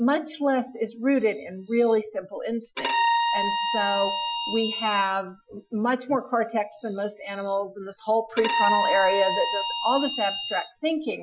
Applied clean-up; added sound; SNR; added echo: classical method Wiener filter.